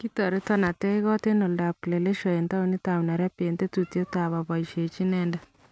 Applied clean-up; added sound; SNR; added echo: none; none; none; none.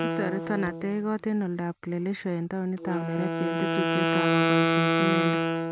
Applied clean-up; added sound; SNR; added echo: none; Wind instrument, woodwind instrument; -3 dB; none.